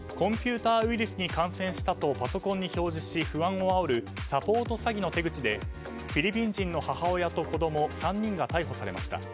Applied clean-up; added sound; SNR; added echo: none; none; none; none.